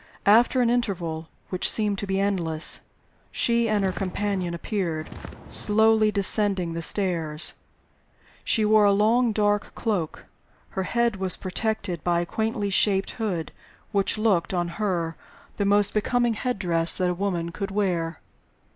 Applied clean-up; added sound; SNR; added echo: none; Walk, footsteps; 13 dB; none.